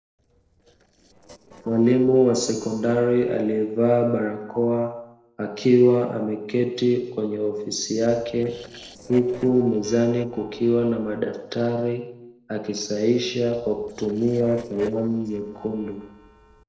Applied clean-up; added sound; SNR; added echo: neural separator model SepFormer DNS4.